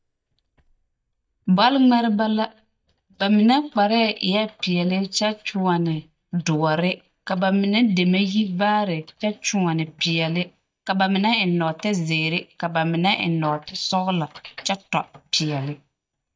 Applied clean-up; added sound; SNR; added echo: neural mask model DeepFilterNet 3.